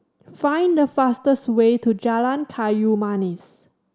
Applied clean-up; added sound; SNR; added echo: none; none; none; none.